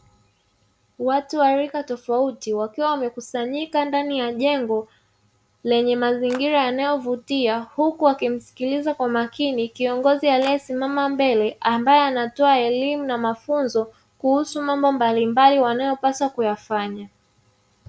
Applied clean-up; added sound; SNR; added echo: none; Clapping; 17 dB; none.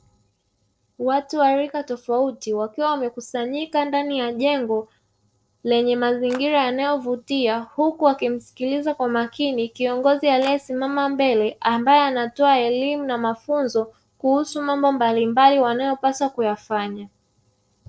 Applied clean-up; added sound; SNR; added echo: neural separator model SepFormer DNS4.